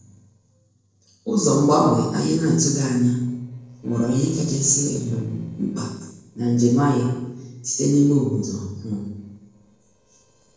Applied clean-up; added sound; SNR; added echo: neural separator model SepFormer DNS4.